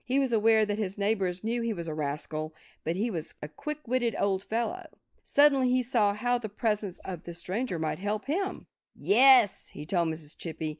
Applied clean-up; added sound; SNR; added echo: neural mask model Resemble Enhance denoiser.